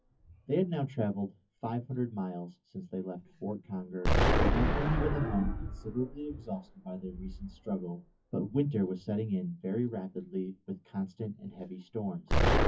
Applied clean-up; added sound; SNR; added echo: classical method WPE with log-MMSE.